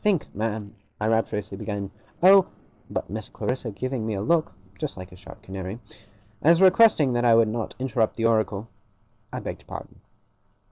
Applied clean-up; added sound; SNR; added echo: neural separator model SepFormer DNS4.